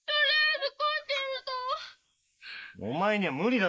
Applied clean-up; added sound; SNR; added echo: neural mask model Resemble Enhance denoiser.